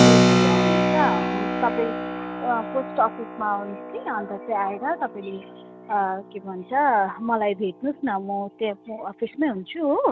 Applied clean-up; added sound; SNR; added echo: none; Keyboard (musical); -1 dB; none.